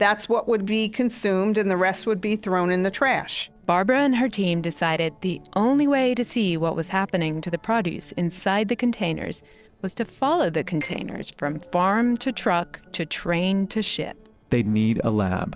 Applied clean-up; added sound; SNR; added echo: neural separator model SepFormer DNS4.